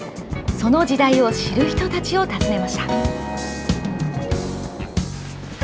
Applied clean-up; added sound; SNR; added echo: none; none; none; none.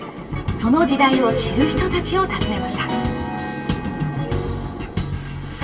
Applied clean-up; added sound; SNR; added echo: none; none; none; reverberation time 1.4 s.